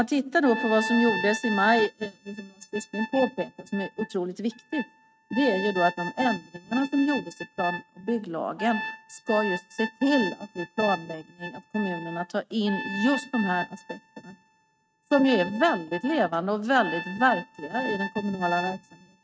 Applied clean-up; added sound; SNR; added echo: neural mask model RNNoise.